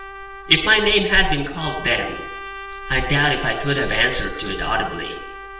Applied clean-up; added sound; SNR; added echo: none; Trumpet; 14 dB; reverberation time 0.8 s.